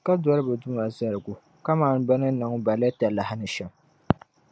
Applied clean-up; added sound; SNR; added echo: none; none; none; none.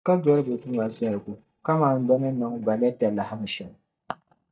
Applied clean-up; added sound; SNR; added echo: neural mask model DeepFilterNet 3.